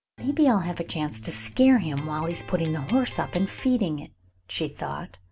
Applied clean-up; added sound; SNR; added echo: none; Electric guitar; 17 dB; none.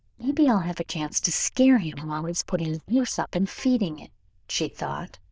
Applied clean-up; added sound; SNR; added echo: neural diffusion model UNIVERSE++.